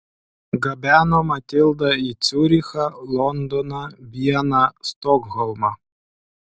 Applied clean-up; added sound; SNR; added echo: none; none; none; none.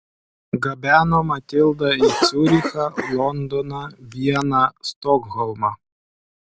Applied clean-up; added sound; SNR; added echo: none; Cough; 5 dB; none.